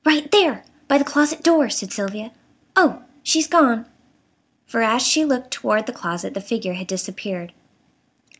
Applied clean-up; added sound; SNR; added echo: none; none; none; none.